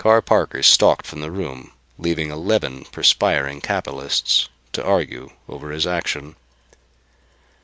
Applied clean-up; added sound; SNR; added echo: none; none; none; none.